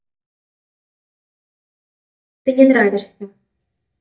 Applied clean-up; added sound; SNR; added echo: neural mask model DeepFilterNet 3.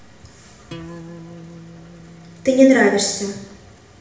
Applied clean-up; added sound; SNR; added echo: none; Acoustic guitar; 18 dB; reverberation time 0.8 s.